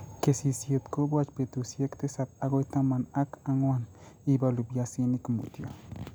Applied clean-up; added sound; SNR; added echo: none; none; none; none.